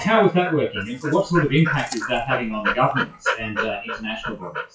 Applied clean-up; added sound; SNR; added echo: classical method WPE with log-MMSE.